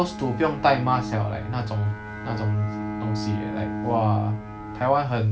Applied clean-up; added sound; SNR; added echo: none; Bowed string instrument; 7 dB; none.